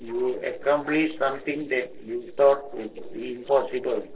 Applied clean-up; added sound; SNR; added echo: neural separator model SepFormer DNS4.